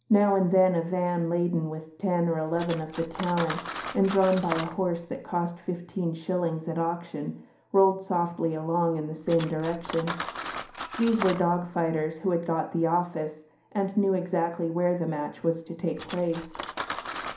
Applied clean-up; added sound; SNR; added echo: none; Cutlery, silverware; 14 dB; reverberation time 0.5 s.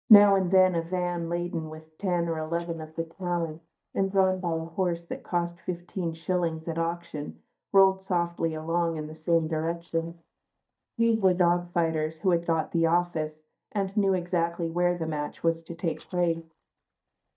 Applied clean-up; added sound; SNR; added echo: neural mask model DeepFilterNet 3.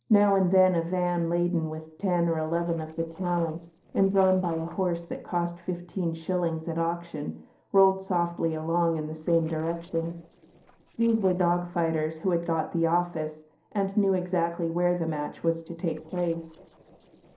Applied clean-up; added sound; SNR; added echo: neural separator model SepFormer DNS4.